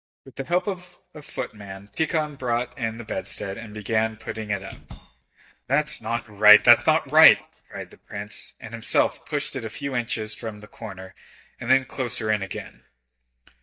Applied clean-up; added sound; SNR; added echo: neural mask model DeepFilterNet 3.